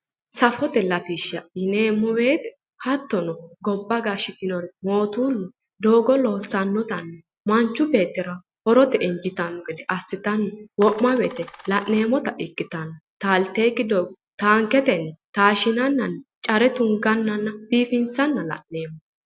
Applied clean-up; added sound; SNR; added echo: none; Coin (dropping); 18 dB; none.